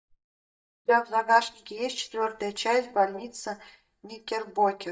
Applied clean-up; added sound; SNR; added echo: neural mask model DeepFilterNet 3.